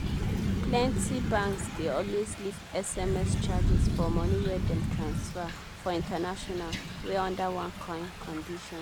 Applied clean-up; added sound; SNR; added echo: none; Thunder / Rain; -2 dB; none.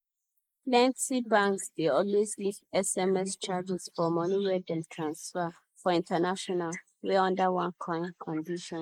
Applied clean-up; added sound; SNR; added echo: neural mask model Resemble Enhance denoiser.